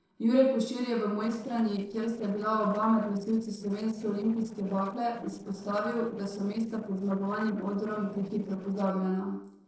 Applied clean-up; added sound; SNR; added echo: neural separator model SepFormer DNS4.